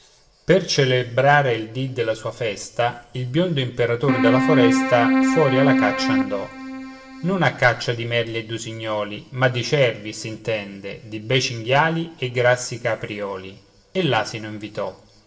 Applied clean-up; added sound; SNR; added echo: none; Keyboard (musical); -1 dB; reverberation time 0.7 s.